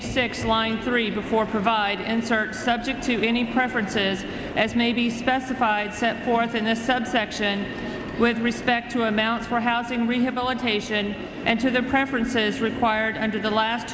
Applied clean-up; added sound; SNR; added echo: none; none; none; none.